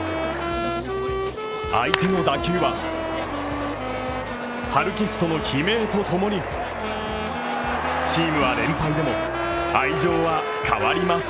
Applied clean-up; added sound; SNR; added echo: none; Wind instrument, woodwind instrument; 5 dB; none.